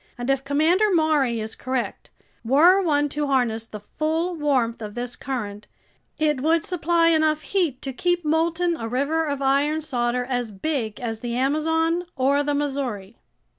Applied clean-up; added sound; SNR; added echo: none; none; none; none.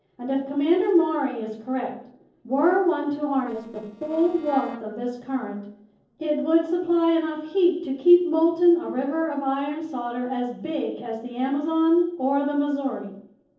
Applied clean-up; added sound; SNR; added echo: neural separator model SepFormer DNS4.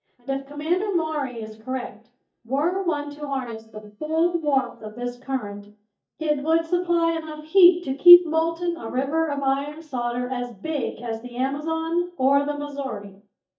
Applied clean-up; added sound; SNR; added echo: neural mask model DeepFilterNet 3.